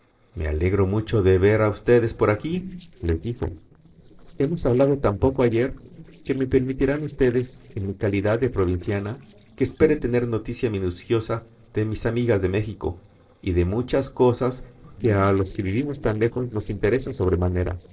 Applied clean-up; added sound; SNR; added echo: neural separator model SepFormer DNS4.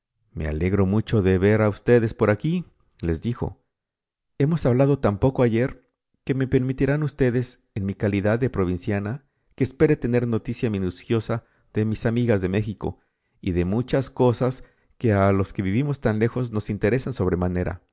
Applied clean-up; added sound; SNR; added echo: none; none; none; none.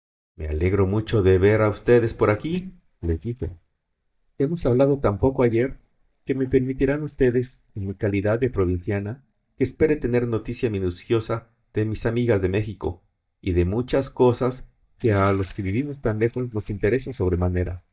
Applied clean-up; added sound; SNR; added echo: neural mask model DeepFilterNet 3.